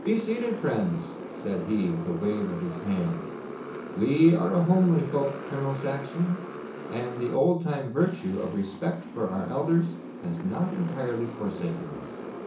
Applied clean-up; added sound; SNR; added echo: none; Motorcycle; 11 dB; reverberation time 0.7 s.